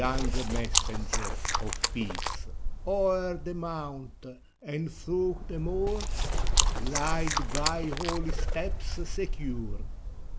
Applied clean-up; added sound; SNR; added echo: none; Bird + Chewing, mastication; -4 dB; none.